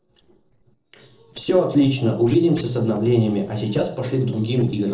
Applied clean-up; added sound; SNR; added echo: neural separator model SepFormer DNS4.